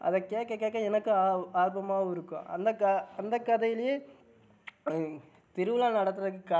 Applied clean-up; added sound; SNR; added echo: none; none; none; none.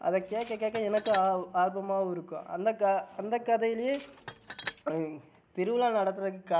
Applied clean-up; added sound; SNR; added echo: none; Tools; 12 dB; none.